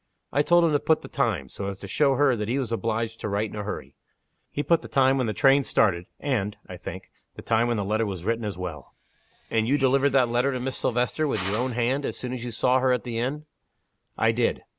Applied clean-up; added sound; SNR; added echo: none; Drill; 17 dB; none.